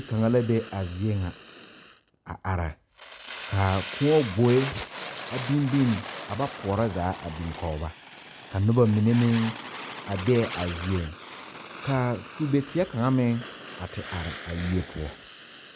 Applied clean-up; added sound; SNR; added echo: none; Fire; 12 dB; none.